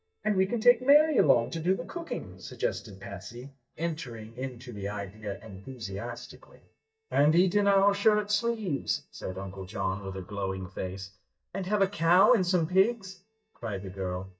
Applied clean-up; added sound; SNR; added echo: neural mask model DeepFilterNet 3.